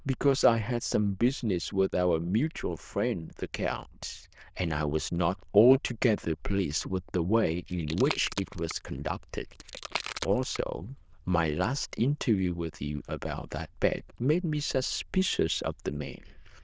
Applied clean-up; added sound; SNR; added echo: neural diffusion model UNIVERSE++.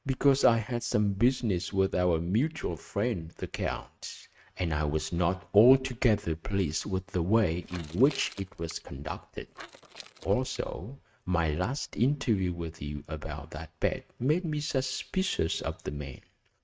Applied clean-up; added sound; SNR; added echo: neural mask model RNNoise.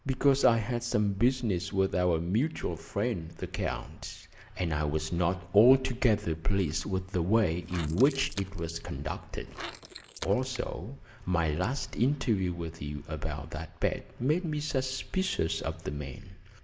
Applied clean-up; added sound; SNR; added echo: neural mask model Resemble Enhance denoiser.